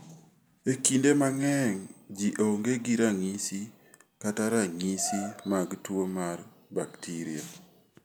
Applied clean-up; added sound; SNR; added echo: none; none; none; none.